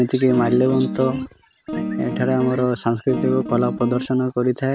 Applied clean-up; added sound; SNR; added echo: none; Guitar; 6 dB; none.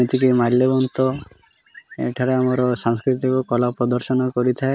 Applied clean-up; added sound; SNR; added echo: none; none; none; none.